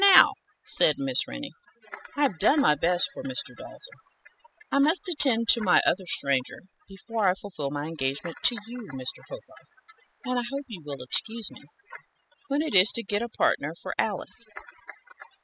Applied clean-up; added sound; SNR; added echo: classical method spectral subtraction.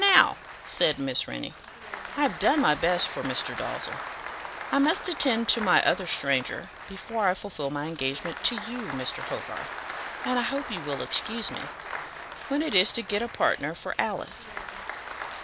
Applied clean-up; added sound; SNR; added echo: none; Applause; 10 dB; none.